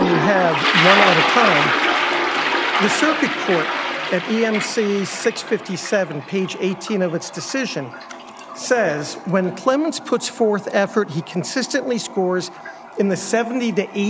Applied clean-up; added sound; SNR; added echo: none; Toilet flush; 2 dB; none.